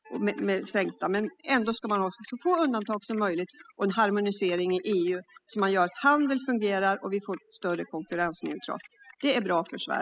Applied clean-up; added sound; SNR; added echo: classical method spectral subtraction.